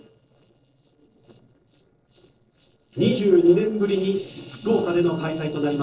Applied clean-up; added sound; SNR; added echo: neural separator model SepFormer DNS4.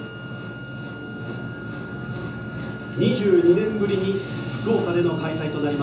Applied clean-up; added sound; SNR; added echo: none; Wind instrument, woodwind instrument; 17 dB; reverberation time 0.7 s.